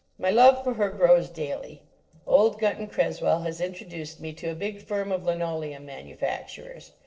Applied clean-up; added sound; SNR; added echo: neural separator model SepFormer DNS4.